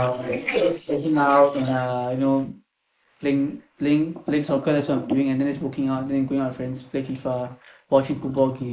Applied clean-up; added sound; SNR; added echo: neural mask model Resemble Enhance denoiser.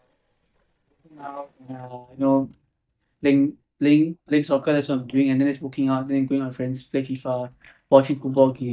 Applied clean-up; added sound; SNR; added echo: neural mask model DeepFilterNet 3.